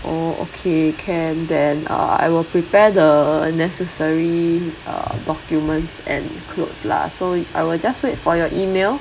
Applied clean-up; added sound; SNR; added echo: none; none; none; none.